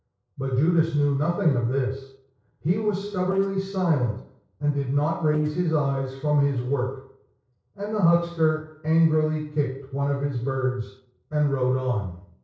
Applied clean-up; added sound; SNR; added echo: neural separator model SepFormer DNS4.